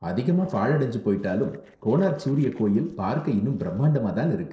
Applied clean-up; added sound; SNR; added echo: neural separator model SepFormer DNS4.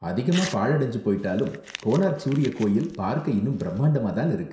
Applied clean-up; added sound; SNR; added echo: none; Crumpling, crinkling / Tearing; 18 dB; reverberation time 0.6 s.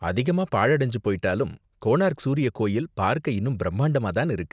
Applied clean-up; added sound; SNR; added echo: none; none; none; none.